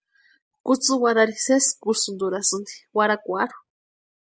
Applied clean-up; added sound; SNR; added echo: none; none; none; none.